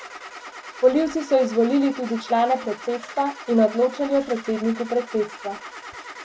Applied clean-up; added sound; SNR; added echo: none; Engine starting / Car; 15 dB; none.